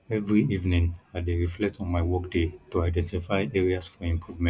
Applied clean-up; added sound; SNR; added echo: none; none; none; none.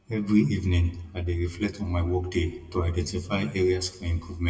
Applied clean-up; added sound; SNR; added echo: none; none; none; reverberation time 0.5 s.